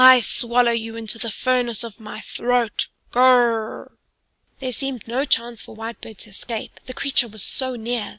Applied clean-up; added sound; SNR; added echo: none; none; none; none.